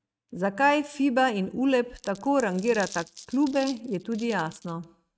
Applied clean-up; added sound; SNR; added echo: neural mask model RNNoise.